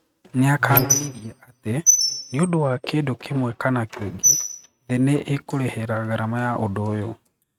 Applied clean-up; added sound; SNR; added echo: neural mask model RNNoise.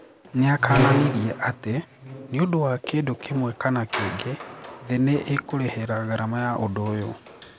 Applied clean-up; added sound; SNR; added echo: none; Squeak; 1 dB; none.